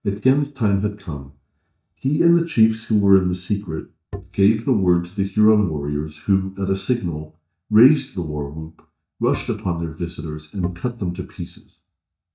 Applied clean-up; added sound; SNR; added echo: neural mask model DeepFilterNet 3.